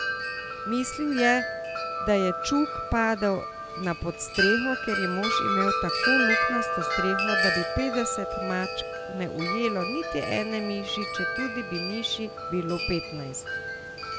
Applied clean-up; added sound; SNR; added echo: none; Wind chime; 0 dB; none.